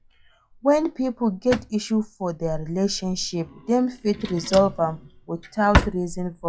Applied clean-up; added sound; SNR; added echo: classical method log-MMSE.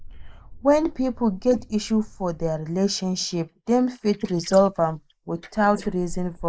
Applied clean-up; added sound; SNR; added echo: neural mask model Resemble Enhance denoiser.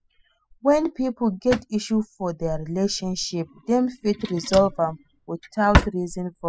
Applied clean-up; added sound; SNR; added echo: classical method spectral subtraction.